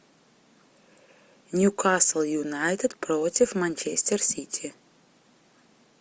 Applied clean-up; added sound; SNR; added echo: none; none; none; none.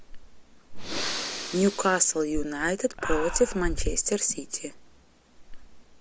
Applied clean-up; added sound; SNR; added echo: none; Breathing; 4 dB; none.